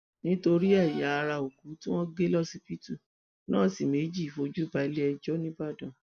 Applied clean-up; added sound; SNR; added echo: none; Livestock, farm animals, working animals; 20 dB; none.